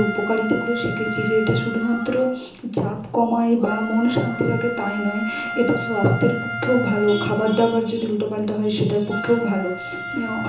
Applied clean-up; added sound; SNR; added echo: none; Wind instrument, woodwind instrument; 10 dB; reverberation time 0.6 s.